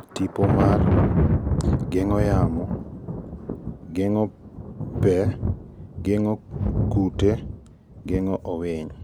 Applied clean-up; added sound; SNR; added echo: none; Thunder; -2 dB; none.